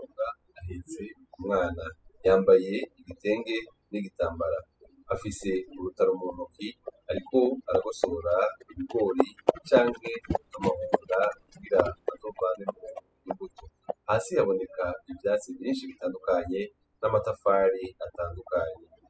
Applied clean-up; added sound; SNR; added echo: classical method spectral subtraction.